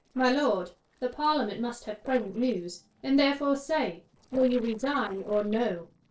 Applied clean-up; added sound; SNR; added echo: neural separator model SepFormer DNS4.